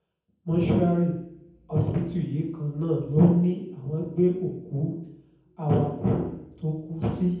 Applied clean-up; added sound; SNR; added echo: none; none; none; reverberation time 0.9 s.